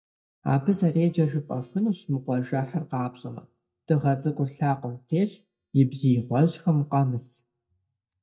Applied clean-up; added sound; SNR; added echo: neural mask model DeepFilterNet 3.